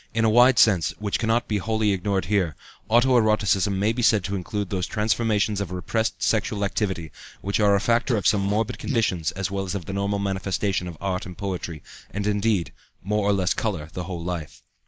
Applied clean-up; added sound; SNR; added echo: neural mask model Resemble Enhance denoiser.